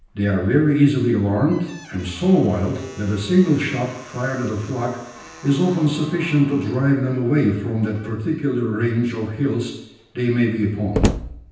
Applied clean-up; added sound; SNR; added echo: none; Slam; 13 dB; reverberation time 0.9 s.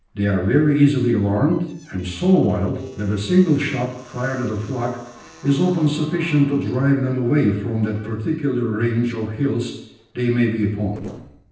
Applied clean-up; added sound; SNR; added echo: neural separator model SepFormer DNS4.